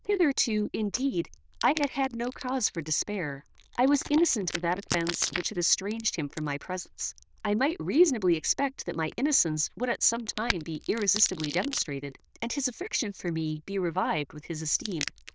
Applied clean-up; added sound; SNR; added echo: neural diffusion model UNIVERSE++.